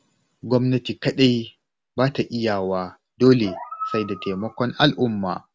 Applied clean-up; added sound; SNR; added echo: none; Animal; 14 dB; none.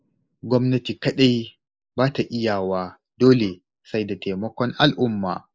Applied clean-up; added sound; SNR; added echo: neural mask model Resemble Enhance denoiser.